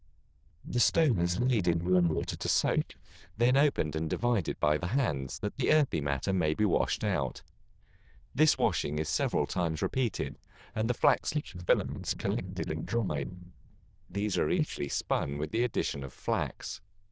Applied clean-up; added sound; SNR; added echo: neural diffusion model UNIVERSE++.